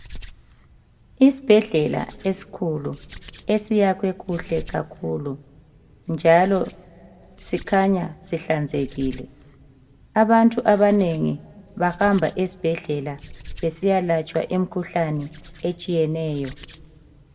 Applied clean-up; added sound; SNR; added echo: none; Hands; 19 dB; reverberation time 1.2 s.